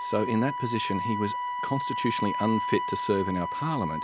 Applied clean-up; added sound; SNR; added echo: none; Wind instrument, woodwind instrument; 3 dB; none.